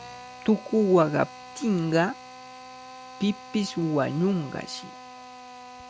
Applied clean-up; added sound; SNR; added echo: none; Drill; 16 dB; none.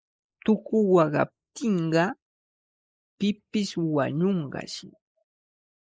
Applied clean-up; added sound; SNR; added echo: neural mask model Resemble Enhance denoiser.